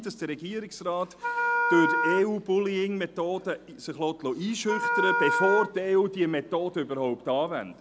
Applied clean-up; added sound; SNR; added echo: none; Wind instrument, woodwind instrument; 1 dB; none.